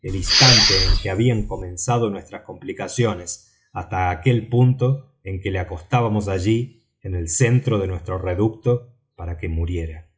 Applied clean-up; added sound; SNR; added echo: classical method log-MMSE.